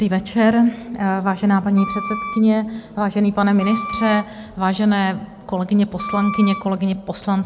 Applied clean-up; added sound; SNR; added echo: none; Wind instrument, woodwind instrument; 11 dB; none.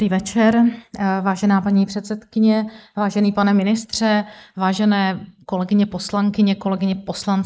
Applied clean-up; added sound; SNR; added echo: neural mask model Resemble Enhance denoiser.